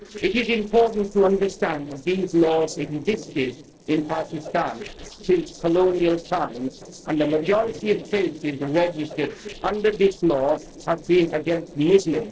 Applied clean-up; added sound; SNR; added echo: neural separator model SepFormer DNS4.